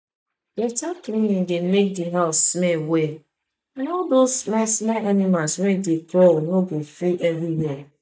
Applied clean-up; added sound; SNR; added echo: neural mask model DeepFilterNet 3.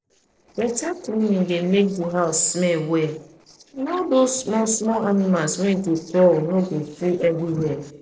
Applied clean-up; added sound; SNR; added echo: neural separator model SepFormer DNS4.